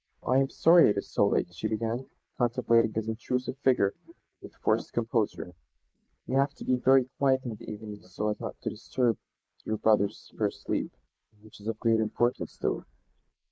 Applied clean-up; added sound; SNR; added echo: neural mask model Resemble Enhance denoiser.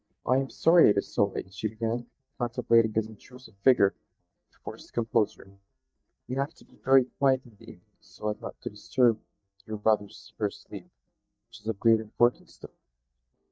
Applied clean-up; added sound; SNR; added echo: neural mask model DeepFilterNet 3.